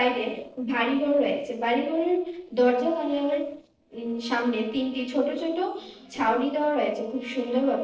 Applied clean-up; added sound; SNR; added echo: neural separator model SepFormer DNS4.